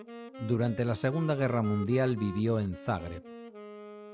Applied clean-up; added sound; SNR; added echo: none; Wind instrument, woodwind instrument; 14 dB; none.